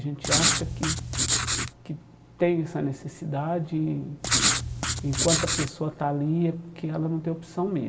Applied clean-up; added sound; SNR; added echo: none; Writing; -4 dB; reverberation time 1.5 s.